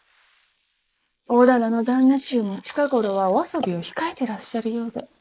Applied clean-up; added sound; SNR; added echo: neural mask model Resemble Enhance denoiser.